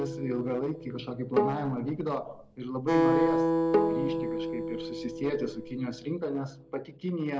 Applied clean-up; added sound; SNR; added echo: none; Bowed string instrument + Acoustic guitar; -3 dB; none.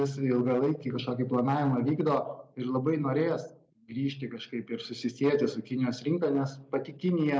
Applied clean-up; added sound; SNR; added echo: none; none; none; none.